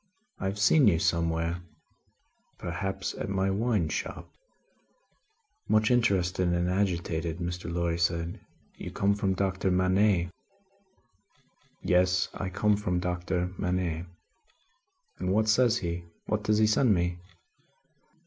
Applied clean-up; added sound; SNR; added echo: none; none; none; none.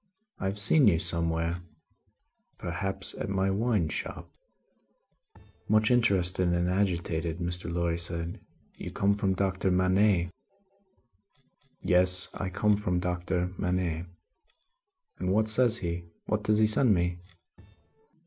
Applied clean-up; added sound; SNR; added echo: neural separator model SepFormer DNS4.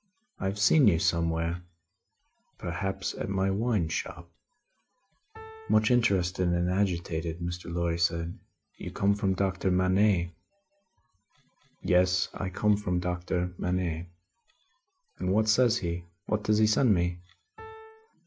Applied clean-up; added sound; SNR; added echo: classical method log-MMSE.